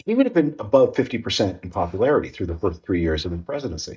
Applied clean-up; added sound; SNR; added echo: neural mask model DeepFilterNet 3.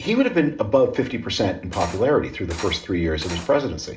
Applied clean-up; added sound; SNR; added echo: none; Cutlery, silverware; 13 dB; reverberation time 0.2 s.